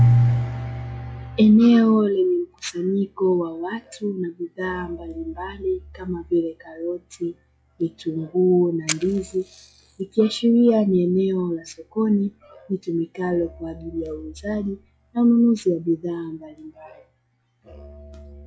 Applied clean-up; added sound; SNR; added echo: classical method log-MMSE.